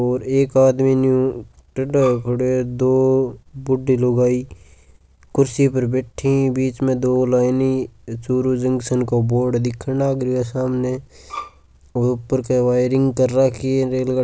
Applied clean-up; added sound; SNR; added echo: none; Bowed string instrument; 16 dB; none.